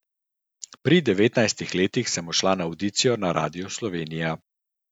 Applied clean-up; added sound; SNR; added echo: none; none; none; none.